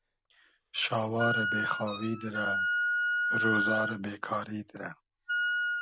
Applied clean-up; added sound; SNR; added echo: none; Wind instrument, woodwind instrument; -2 dB; none.